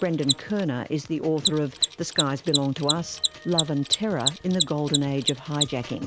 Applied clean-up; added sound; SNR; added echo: none; Mechanisms; 3 dB; none.